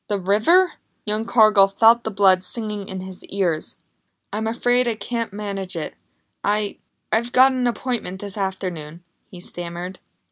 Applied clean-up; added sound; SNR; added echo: none; none; none; none.